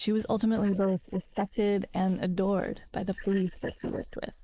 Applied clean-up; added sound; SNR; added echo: neural mask model Resemble Enhance denoiser.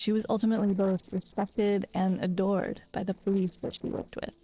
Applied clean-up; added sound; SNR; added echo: neural separator model SepFormer DNS4.